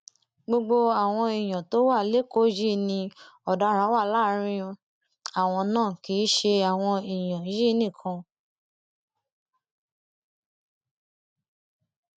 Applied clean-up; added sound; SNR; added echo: none; none; none; none.